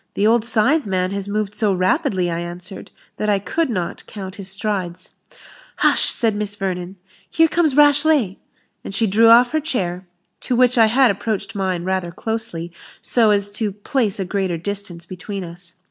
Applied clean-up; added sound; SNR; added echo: none; none; none; none.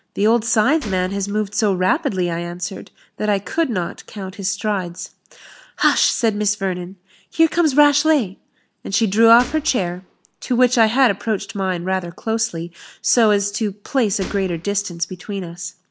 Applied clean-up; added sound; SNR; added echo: none; Gunshot, gunfire; 18 dB; none.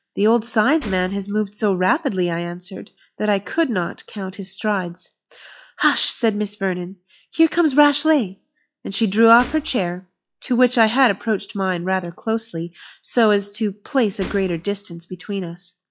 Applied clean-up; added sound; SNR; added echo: classical method log-MMSE.